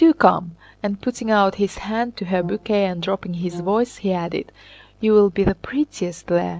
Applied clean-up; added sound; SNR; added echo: none; Brass instrument; 19 dB; none.